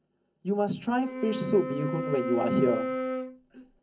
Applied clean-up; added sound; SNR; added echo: none; Wind instrument, woodwind instrument; 4 dB; reverberation time 0.3 s.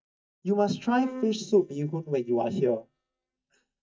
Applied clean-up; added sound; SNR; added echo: neural mask model DeepFilterNet 3.